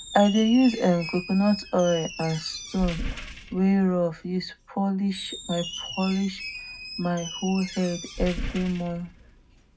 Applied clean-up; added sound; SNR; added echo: none; Squeak; 11 dB; reverberation time 0.3 s.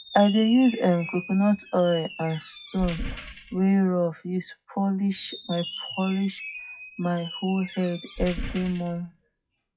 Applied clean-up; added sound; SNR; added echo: classical method WPE with log-MMSE.